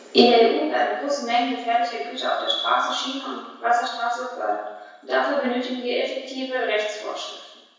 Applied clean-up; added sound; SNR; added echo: none; none; none; reverberation time 1.1 s.